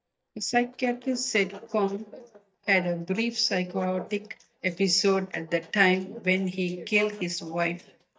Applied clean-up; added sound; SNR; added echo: neural mask model DeepFilterNet 3.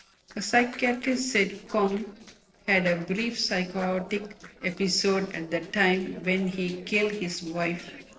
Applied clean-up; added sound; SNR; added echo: neural separator model SepFormer DNS4.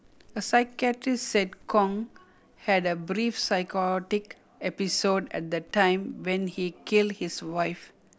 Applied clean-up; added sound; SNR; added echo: none; none; none; none.